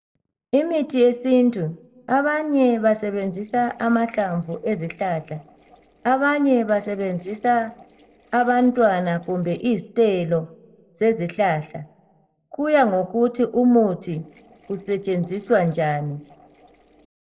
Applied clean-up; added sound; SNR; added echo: neural separator model SepFormer DNS4.